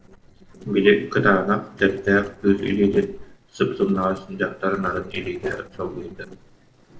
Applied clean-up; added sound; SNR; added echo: neural separator model SepFormer DNS4.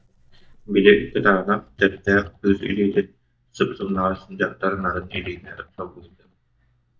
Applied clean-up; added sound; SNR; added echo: neural mask model DeepFilterNet 3.